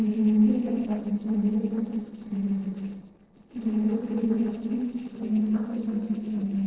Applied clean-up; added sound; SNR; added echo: neural separator model SepFormer DNS4.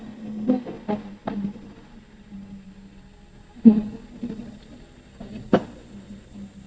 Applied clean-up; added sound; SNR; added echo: neural mask model DeepFilterNet 3.